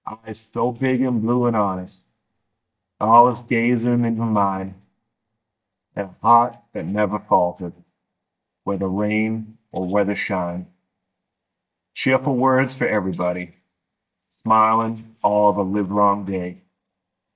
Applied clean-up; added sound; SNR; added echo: neural mask model DeepFilterNet 3.